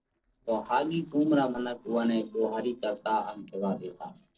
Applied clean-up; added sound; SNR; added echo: neural separator model SepFormer DNS4.